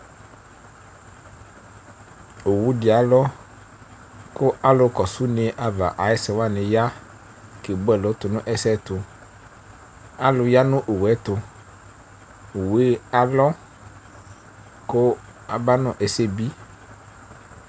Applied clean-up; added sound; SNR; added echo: none; none; none; none.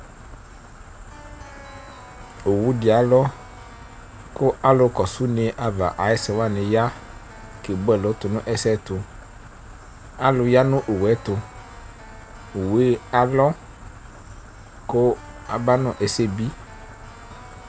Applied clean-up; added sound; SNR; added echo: none; Keyboard (musical); 19 dB; none.